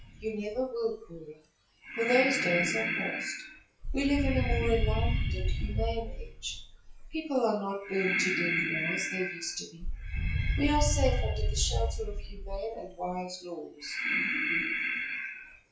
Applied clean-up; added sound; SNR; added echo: classical method WPE with log-MMSE.